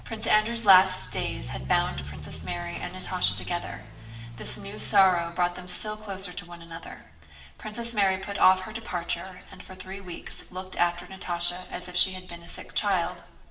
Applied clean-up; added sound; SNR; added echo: none; Accelerating, revving, vroom / Motor vehicle (road); 14 dB; reverberation time 0.8 s.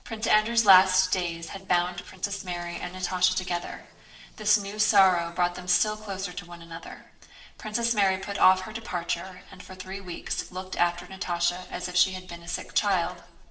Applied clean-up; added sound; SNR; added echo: neural separator model SepFormer DNS4.